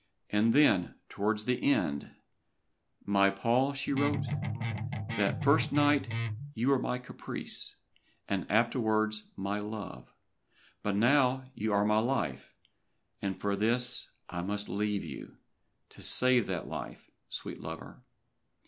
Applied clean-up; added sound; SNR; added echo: none; Guitar; 2 dB; none.